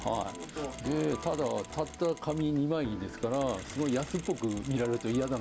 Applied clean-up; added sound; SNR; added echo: none; Mechanisms; 17 dB; none.